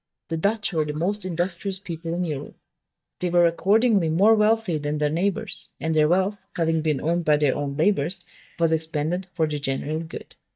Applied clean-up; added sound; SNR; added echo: neural mask model DeepFilterNet 3.